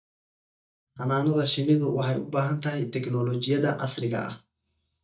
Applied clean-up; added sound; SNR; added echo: neural mask model DeepFilterNet 3.